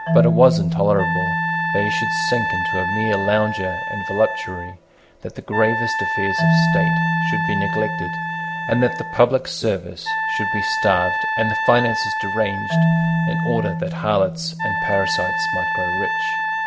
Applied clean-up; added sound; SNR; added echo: none; Wind instrument, woodwind instrument + Marimba, xylophone; -1 dB; none.